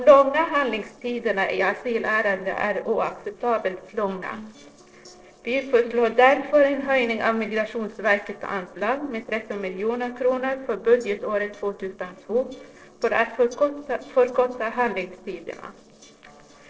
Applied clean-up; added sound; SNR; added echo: neural separator model SepFormer DNS4.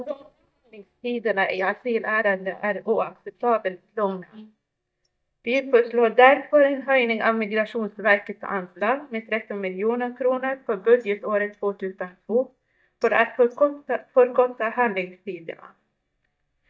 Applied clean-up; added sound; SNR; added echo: neural mask model DeepFilterNet 3.